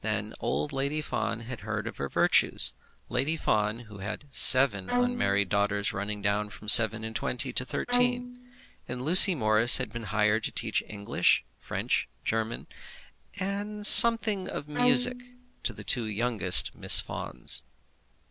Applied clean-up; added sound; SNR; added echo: none; Bowed string instrument; 5 dB; none.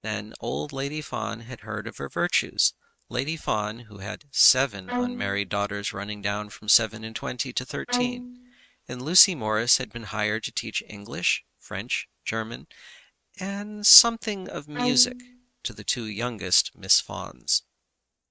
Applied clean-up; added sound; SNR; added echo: neural mask model RNNoise.